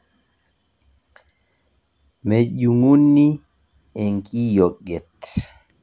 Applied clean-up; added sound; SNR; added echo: none; none; none; none.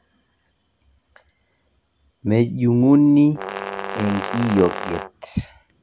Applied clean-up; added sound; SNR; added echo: none; Brass instrument; 9 dB; none.